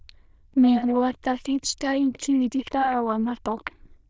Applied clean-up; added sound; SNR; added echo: neural diffusion model UNIVERSE++.